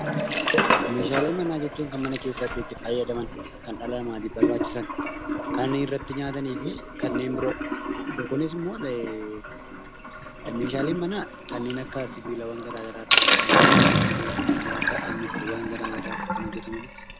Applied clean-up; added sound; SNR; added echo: none; Sink (filling or washing); -5 dB; none.